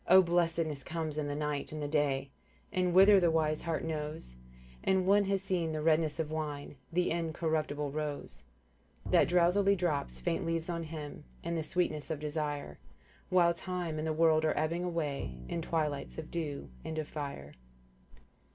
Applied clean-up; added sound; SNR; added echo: none; Bowed string instrument; 14 dB; none.